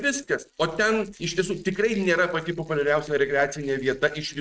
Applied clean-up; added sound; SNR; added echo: neural mask model RNNoise.